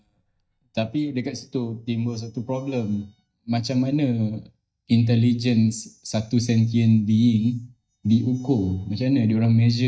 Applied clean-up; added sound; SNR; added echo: neural mask model DeepFilterNet 3.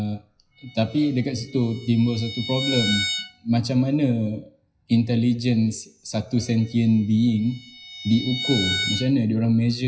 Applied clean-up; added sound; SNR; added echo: classical method WPE with log-MMSE.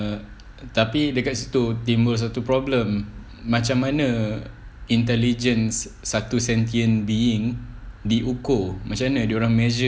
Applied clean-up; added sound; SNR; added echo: none; none; none; none.